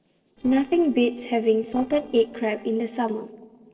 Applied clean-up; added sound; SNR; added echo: neural separator model SepFormer DNS4.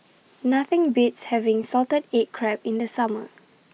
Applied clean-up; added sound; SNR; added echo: none; none; none; none.